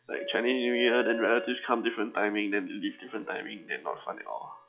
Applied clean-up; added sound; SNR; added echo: classical method log-MMSE.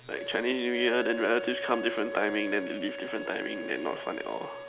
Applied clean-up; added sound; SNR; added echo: none; Wind instrument, woodwind instrument; 8 dB; none.